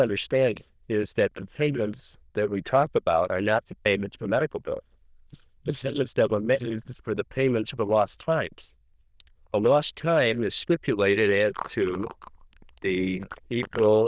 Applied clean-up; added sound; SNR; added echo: neural diffusion model UNIVERSE++.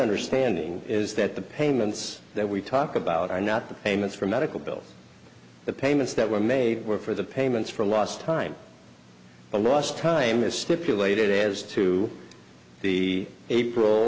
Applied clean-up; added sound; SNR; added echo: none; none; none; none.